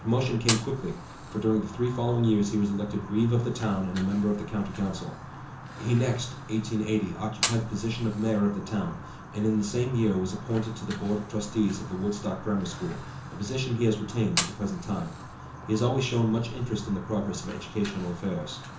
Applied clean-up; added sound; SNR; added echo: none; Fire; 10 dB; reverberation time 0.6 s.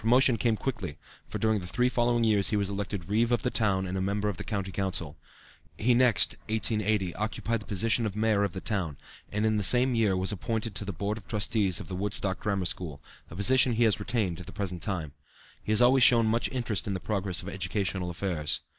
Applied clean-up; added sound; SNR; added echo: none; none; none; none.